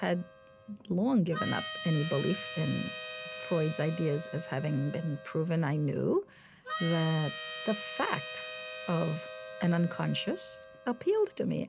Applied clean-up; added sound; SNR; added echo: none; Harmonica; 10 dB; none.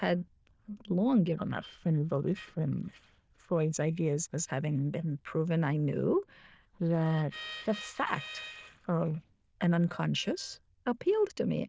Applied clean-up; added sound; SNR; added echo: neural diffusion model UNIVERSE++.